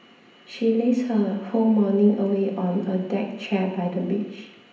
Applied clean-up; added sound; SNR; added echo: none; none; none; reverberation time 0.8 s.